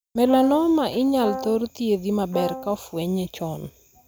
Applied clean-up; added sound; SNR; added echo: none; Brass instrument; 10 dB; none.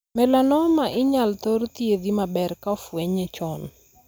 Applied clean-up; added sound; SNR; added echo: none; none; none; none.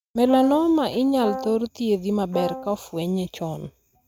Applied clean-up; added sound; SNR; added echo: neural mask model RNNoise.